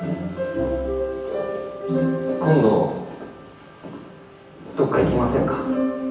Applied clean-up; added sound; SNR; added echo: none; none; none; reverberation time 0.9 s.